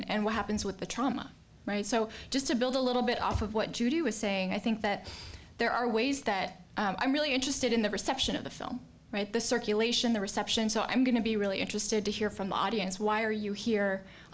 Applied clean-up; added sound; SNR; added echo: none; none; none; none.